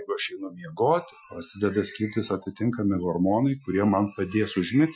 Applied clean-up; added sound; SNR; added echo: classical method Wiener filter.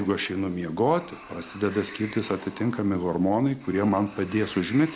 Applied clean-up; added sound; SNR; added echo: none; Sliding door; 20 dB; none.